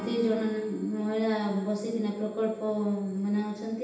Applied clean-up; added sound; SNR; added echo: none; Acoustic guitar / Strum; 19 dB; reverberation time 0.9 s.